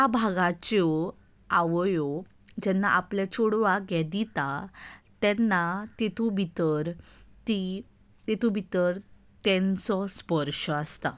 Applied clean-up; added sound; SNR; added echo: none; none; none; none.